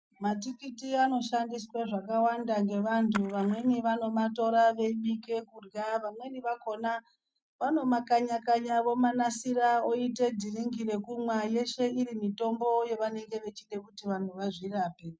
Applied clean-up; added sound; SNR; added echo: neural mask model RNNoise.